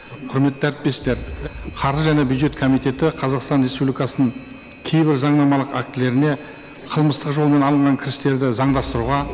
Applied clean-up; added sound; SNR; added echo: none; Alarm; 18 dB; none.